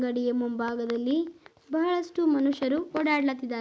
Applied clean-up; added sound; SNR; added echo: none; none; none; none.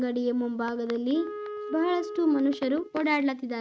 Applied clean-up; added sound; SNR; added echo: neural mask model RNNoise.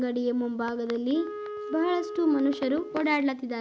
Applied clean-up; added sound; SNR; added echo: none; Wind instrument, woodwind instrument; 11 dB; none.